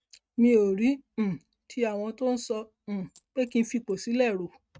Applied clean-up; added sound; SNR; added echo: neural mask model RNNoise.